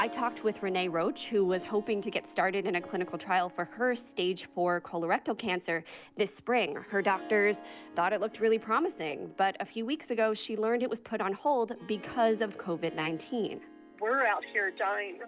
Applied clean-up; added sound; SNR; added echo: none; Harp; 18 dB; none.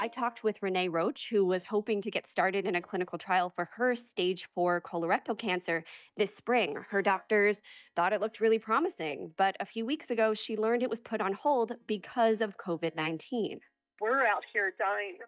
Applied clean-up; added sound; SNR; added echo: neural mask model DeepFilterNet 3.